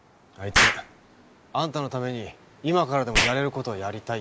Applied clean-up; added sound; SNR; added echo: none; Explosion; 0 dB; none.